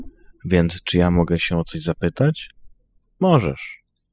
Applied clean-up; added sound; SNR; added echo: classical method spectral subtraction.